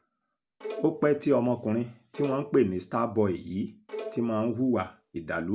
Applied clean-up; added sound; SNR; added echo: none; Bowed string instrument; 14 dB; none.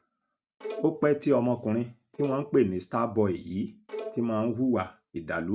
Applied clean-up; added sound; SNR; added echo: neural mask model RNNoise.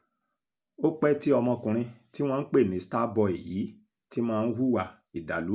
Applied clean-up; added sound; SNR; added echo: none; none; none; none.